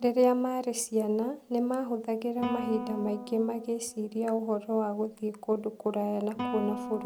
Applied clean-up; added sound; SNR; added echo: none; Guitar; 11 dB; none.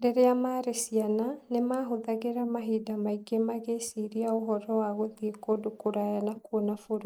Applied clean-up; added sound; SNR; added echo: neural mask model Resemble Enhance denoiser.